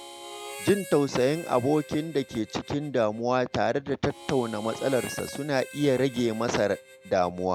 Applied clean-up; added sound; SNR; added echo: none; Harmonica; 17 dB; none.